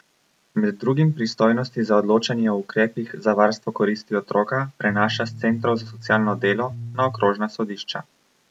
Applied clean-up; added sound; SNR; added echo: none; Bass guitar; 11 dB; none.